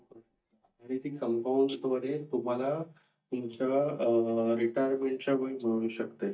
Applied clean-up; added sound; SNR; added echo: neural mask model DeepFilterNet 3.